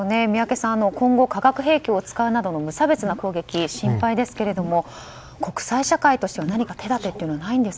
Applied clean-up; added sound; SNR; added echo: none; Gurgling / Liquid; 17 dB; none.